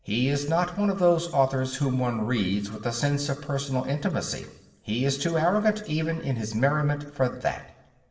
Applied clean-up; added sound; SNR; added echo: none; none; none; reverberation time 0.8 s.